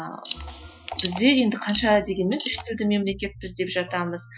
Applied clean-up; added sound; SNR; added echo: classical method Wiener filter.